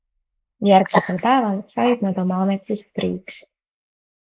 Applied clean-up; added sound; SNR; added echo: neural mask model Resemble Enhance denoiser.